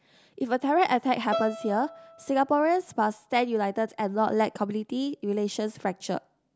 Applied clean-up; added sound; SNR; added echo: none; Bowed string instrument; 12 dB; none.